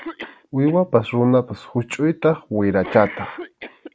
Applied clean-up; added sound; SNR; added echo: none; Cough; 18 dB; none.